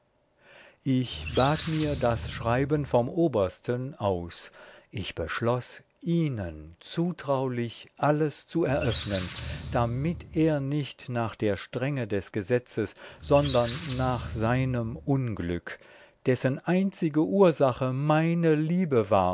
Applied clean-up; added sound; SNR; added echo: none; Squeak; 6 dB; none.